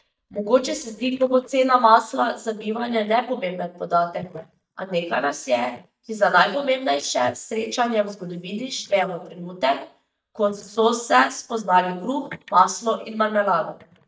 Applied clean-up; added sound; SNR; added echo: neural mask model DeepFilterNet 3.